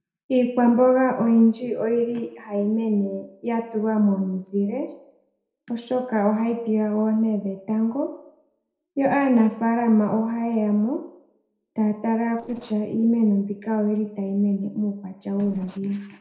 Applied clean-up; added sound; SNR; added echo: neural separator model SepFormer DNS4.